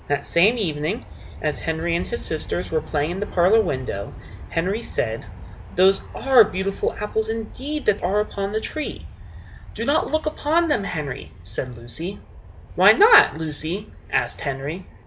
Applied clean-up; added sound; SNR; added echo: none; Aircraft; 15 dB; none.